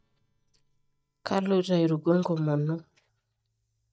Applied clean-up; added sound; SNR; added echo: neural mask model DeepFilterNet 3.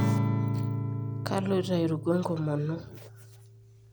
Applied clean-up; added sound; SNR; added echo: none; Acoustic guitar / Strum; 0 dB; none.